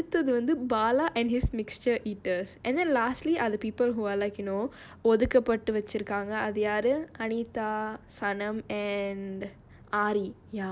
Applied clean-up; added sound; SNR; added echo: none; none; none; none.